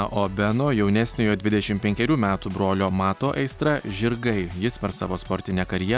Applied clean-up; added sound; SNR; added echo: none; none; none; none.